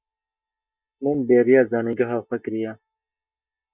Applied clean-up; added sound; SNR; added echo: neural mask model DeepFilterNet 3.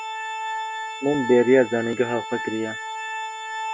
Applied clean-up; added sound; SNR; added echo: none; Organ; 7 dB; none.